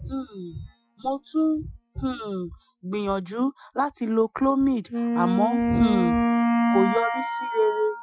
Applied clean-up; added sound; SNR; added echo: classical method Wiener filter.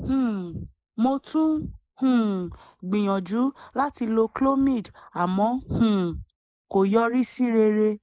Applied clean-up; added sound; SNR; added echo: neural mask model Resemble Enhance denoiser.